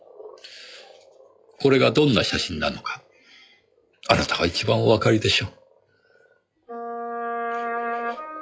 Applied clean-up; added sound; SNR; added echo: classical method log-MMSE.